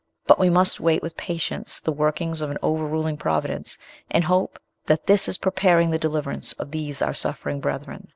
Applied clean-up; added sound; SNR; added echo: none; none; none; none.